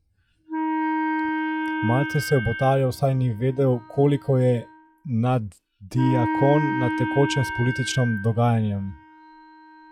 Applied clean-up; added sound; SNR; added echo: classical method log-MMSE.